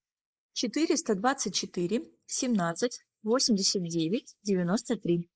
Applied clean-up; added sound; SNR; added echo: neural mask model Resemble Enhance denoiser.